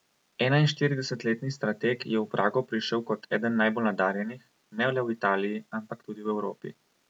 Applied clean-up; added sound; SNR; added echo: none; none; none; none.